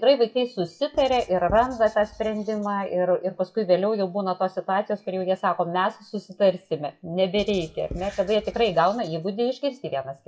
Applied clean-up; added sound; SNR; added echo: classical method WPE with log-MMSE.